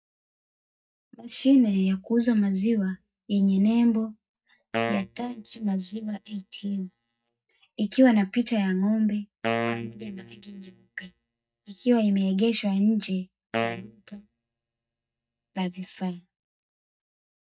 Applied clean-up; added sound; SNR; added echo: neural mask model DeepFilterNet 3.